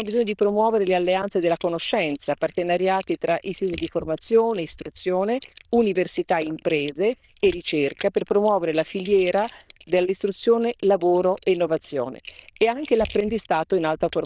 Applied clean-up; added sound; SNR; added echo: neural diffusion model UNIVERSE++.